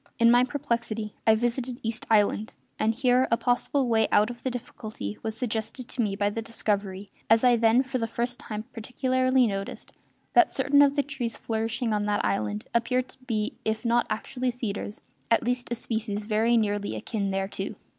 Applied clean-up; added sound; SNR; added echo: none; none; none; none.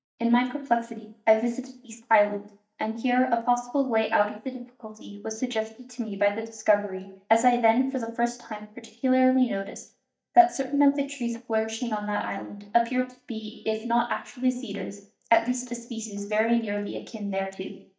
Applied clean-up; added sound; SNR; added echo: neural mask model DeepFilterNet 3.